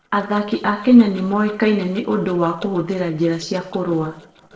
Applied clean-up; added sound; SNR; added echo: neural separator model SepFormer DNS4.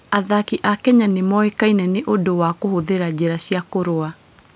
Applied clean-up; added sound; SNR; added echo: none; none; none; none.